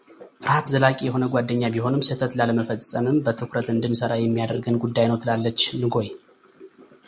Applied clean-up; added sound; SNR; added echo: none; none; none; none.